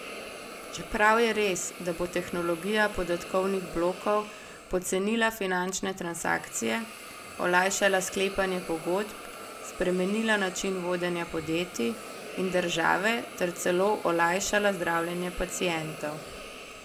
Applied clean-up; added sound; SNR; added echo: none; Hiss; 13 dB; none.